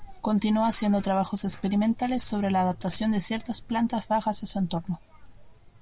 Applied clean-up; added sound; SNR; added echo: none; none; none; none.